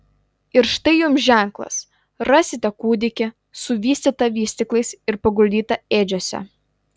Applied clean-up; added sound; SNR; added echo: none; none; none; none.